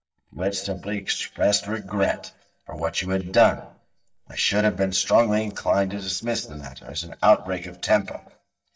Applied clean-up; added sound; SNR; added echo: neural mask model DeepFilterNet 3.